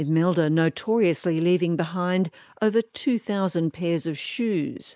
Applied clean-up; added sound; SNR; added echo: neural mask model Resemble Enhance denoiser.